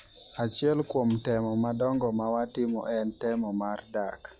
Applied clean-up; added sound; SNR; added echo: classical method log-MMSE.